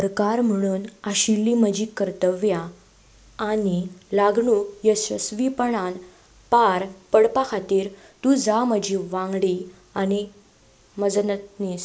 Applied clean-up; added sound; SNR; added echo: none; none; none; none.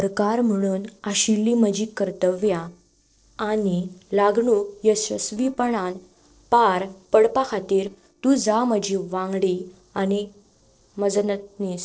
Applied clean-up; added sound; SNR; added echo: neural separator model SepFormer DNS4.